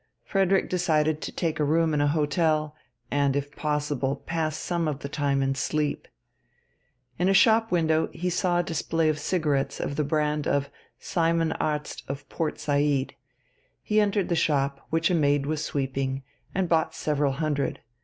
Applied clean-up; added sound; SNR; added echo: none; none; none; none.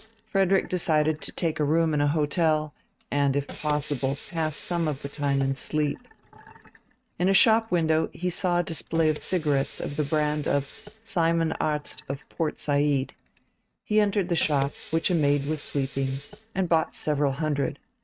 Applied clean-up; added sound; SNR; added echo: neural mask model RNNoise.